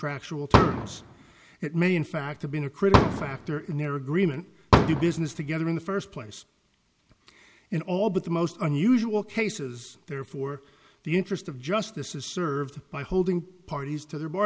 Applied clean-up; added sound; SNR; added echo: none; Fireworks; -4 dB; none.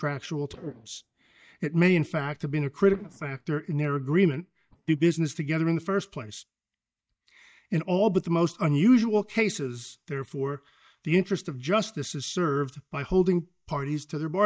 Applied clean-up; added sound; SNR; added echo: neural mask model DeepFilterNet 3.